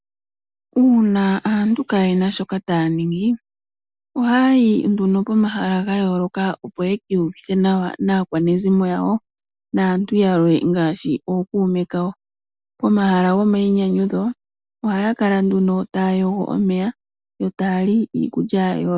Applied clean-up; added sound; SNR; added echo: none; none; none; none.